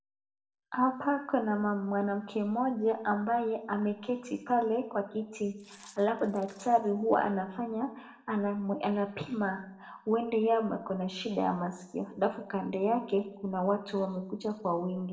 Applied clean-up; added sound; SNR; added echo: neural separator model SepFormer DNS4.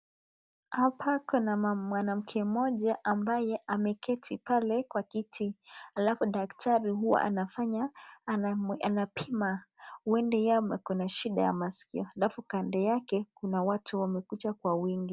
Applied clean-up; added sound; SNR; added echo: none; none; none; none.